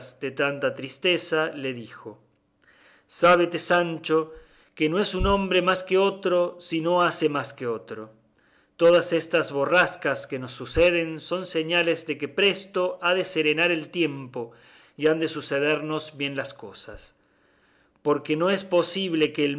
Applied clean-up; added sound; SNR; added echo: none; none; none; none.